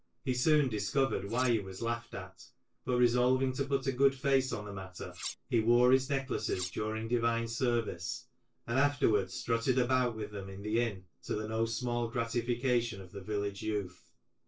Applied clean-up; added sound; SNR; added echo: neural separator model SepFormer DNS4.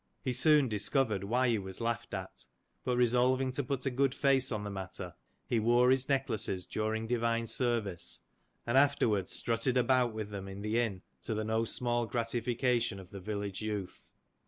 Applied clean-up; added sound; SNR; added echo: none; none; none; none.